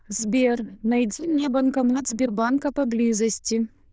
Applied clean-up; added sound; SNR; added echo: neural diffusion model UNIVERSE++.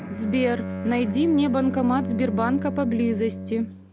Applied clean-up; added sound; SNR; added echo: none; Bowed string instrument; 7 dB; none.